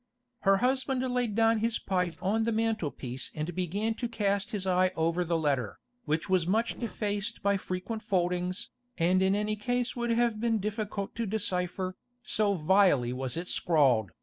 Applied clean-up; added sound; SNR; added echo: neural separator model SepFormer DNS4.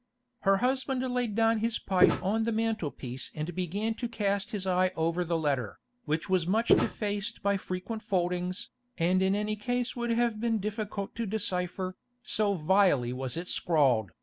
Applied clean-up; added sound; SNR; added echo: none; Walk, footsteps; -3 dB; none.